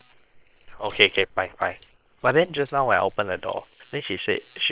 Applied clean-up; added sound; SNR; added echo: neural separator model SepFormer WHAM!.